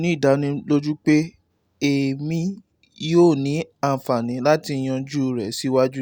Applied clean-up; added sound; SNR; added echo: none; none; none; none.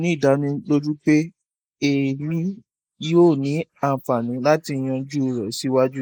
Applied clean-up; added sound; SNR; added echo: neural mask model Resemble Enhance denoiser.